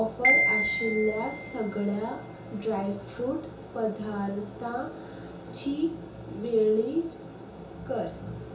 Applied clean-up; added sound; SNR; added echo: none; Marimba, xylophone; 0 dB; reverberation time 0.7 s.